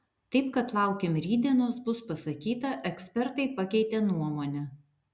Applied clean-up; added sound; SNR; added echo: none; none; none; none.